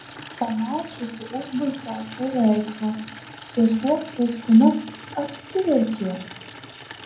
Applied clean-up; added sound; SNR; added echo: none; Water tap, faucet / Liquid; 16 dB; reverberation time 0.6 s.